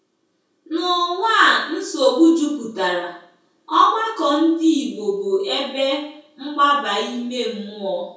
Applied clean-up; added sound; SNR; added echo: none; none; none; reverberation time 0.6 s.